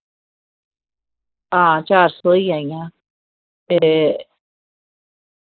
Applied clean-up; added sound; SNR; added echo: neural mask model Resemble Enhance denoiser.